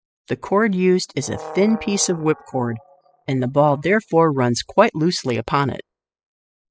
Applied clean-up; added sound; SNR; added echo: classical method spectral subtraction.